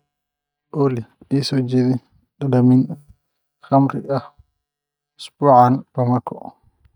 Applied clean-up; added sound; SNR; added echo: neural mask model DeepFilterNet 3.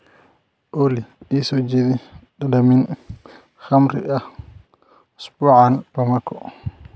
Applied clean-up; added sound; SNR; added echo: none; none; none; none.